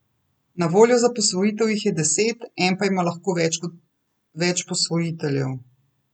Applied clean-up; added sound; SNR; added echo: none; none; none; none.